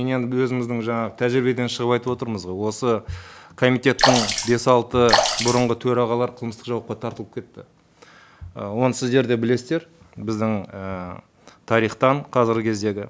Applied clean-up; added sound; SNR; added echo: none; Sink (filling or washing) / Water / Splash, splatter; -1 dB; none.